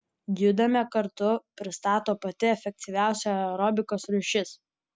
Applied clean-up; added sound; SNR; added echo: none; none; none; none.